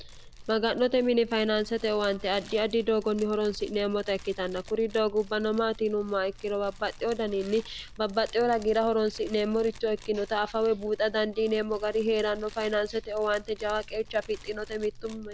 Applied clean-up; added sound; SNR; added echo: none; Fire; 17 dB; none.